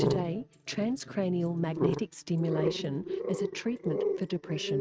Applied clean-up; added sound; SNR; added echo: neural mask model RNNoise.